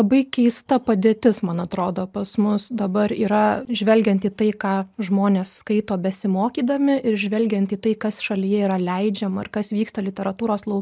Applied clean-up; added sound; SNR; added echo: none; none; none; none.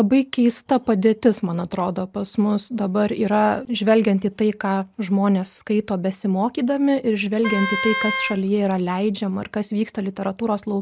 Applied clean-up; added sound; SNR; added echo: none; Wind instrument, woodwind instrument; 7 dB; none.